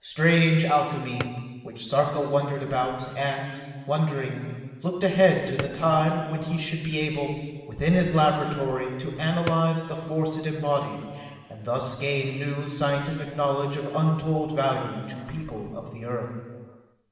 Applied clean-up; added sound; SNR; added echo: none; Drawer open or close; 14 dB; reverberation time 1.7 s.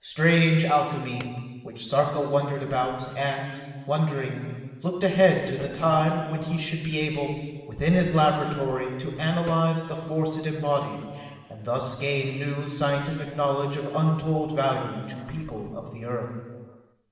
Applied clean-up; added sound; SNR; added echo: neural separator model SepFormer DNS4.